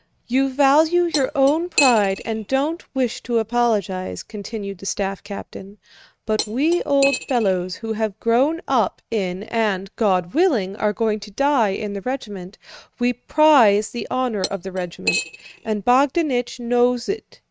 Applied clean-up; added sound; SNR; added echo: neural mask model RNNoise.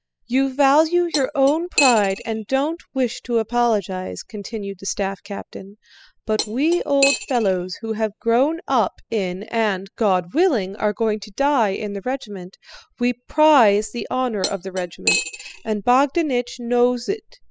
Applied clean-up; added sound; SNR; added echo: classical method spectral subtraction.